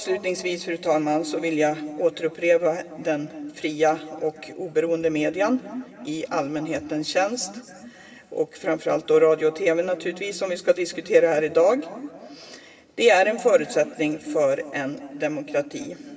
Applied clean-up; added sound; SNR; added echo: none; none; none; reverberation time 2.6 s.